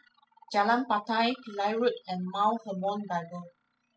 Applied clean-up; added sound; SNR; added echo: classical method spectral subtraction.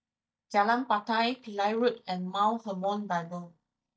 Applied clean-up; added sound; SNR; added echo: neural mask model DeepFilterNet 3.